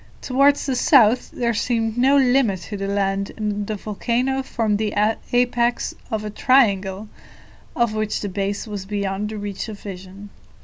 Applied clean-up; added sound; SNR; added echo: none; none; none; none.